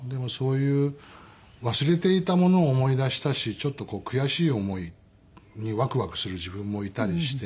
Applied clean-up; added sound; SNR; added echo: none; none; none; none.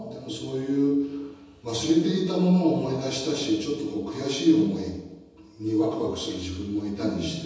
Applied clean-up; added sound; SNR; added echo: none; none; none; reverberation time 1.1 s.